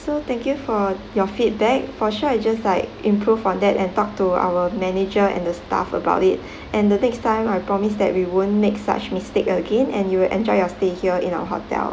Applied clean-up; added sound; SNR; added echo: none; none; none; none.